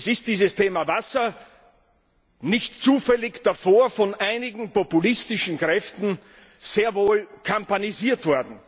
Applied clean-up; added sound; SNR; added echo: none; none; none; none.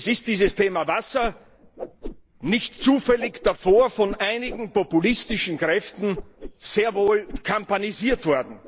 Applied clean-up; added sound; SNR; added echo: neural mask model Resemble Enhance denoiser.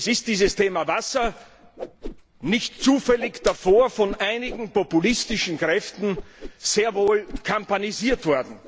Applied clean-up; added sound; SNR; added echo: none; Whoosh, swoosh, swish; 15 dB; none.